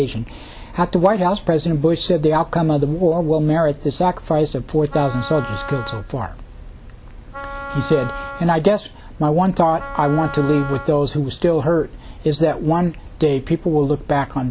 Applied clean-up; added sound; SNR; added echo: none; Wind instrument, woodwind instrument; 13 dB; none.